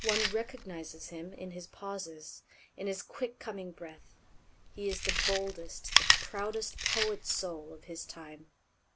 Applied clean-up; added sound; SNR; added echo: none; Chewing, mastication; -3 dB; none.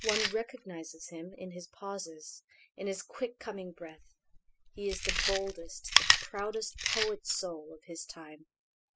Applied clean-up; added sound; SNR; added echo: classical method spectral subtraction.